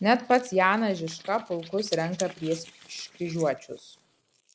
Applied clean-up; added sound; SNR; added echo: neural mask model Resemble Enhance denoiser.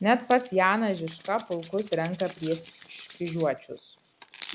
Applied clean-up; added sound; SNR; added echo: none; Hands; 8 dB; none.